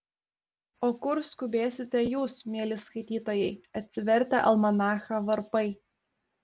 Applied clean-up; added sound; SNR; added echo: none; none; none; none.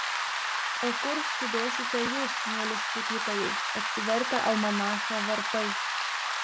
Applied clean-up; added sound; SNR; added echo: none; Rain; -3 dB; none.